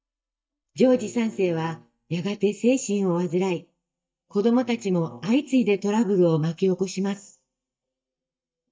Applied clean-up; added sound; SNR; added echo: neural mask model DeepFilterNet 3.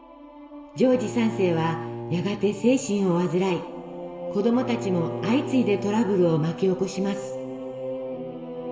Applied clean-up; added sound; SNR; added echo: none; Bowed string instrument; 11 dB; reverberation time 2.1 s.